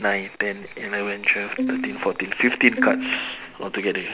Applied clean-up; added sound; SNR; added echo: none; Bowed string instrument; 5 dB; none.